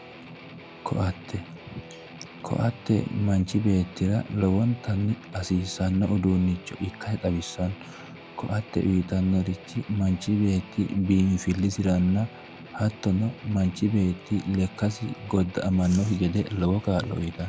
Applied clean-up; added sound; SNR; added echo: none; Guitar; 18 dB; none.